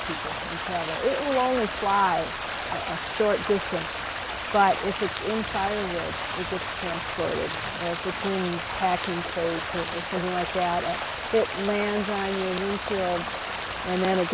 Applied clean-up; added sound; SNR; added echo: none; Stream; 4 dB; none.